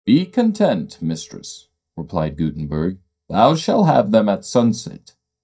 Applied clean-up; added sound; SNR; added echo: neural mask model DeepFilterNet 3.